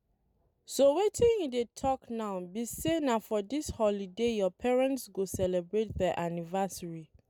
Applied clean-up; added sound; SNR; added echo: none; none; none; none.